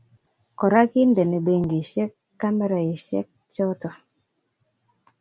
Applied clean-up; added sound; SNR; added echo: none; none; none; none.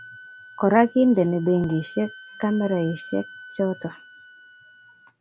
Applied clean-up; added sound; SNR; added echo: none; Wind instrument, woodwind instrument; 20 dB; none.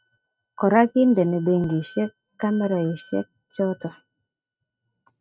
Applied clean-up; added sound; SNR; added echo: neural mask model RNNoise.